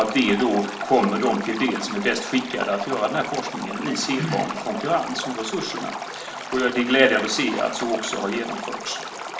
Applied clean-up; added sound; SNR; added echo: none; Stream; 9 dB; reverberation time 0.4 s.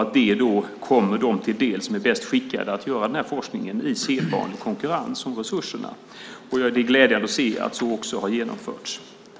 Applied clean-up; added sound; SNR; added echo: none; none; none; none.